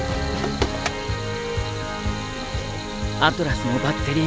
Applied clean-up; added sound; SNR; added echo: none; Sink (filling or washing) / Water tap, faucet; 15 dB; none.